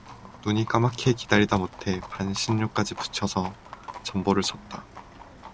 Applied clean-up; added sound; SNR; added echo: none; Livestock, farm animals, working animals; 15 dB; none.